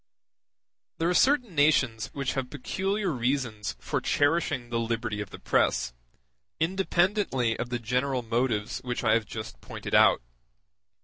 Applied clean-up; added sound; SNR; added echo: none; none; none; none.